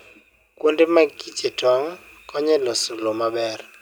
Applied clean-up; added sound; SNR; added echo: none; none; none; none.